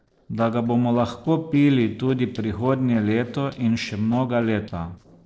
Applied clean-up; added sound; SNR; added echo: neural separator model SepFormer DNS4.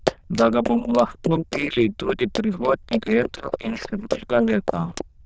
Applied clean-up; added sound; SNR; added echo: neural diffusion model UNIVERSE++.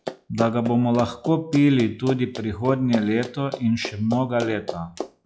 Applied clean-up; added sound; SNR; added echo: classical method log-MMSE.